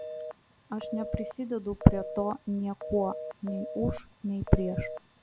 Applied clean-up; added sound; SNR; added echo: none; Telephone; 11 dB; none.